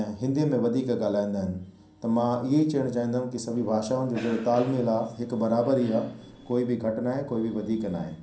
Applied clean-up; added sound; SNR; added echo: none; Cough; 16 dB; reverberation time 0.6 s.